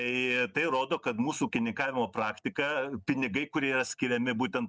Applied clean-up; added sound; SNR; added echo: none; none; none; none.